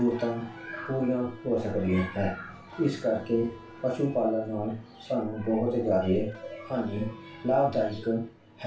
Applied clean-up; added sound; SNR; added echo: none; Electric guitar; 19 dB; reverberation time 0.3 s.